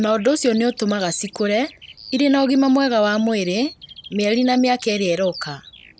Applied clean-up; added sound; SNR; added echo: none; Bird vocalization, bird call, bird song; 20 dB; none.